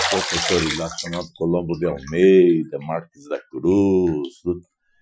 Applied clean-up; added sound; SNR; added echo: classical method Wiener filter.